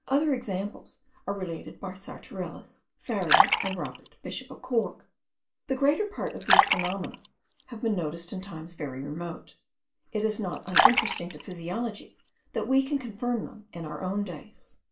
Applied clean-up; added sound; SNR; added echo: none; Fill (with liquid); -3 dB; reverberation time 0.3 s.